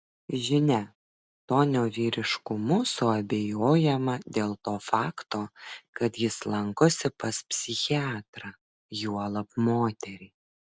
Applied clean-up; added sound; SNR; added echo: none; none; none; none.